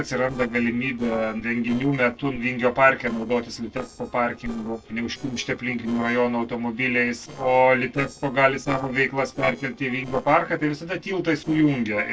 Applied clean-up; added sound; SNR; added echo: neural separator model SepFormer DNS4.